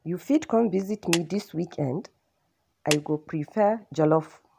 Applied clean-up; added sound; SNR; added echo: none; Clapping; 11 dB; none.